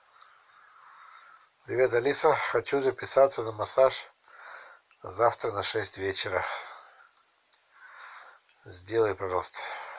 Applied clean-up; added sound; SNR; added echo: none; none; none; none.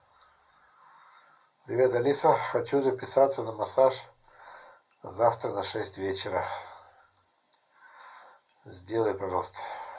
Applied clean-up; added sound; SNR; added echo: none; none; none; reverberation time 0.2 s.